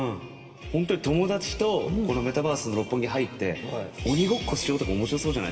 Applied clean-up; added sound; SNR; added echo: none; none; none; reverberation time 1.6 s.